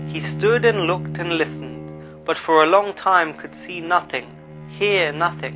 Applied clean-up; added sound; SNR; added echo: none; Bowed string instrument; 12 dB; none.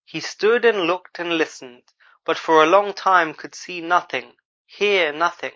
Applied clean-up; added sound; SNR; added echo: neural mask model Resemble Enhance denoiser.